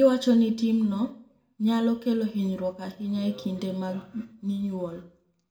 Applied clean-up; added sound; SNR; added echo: none; none; none; reverberation time 0.4 s.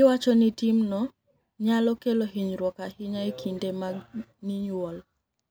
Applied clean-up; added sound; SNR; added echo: none; none; none; none.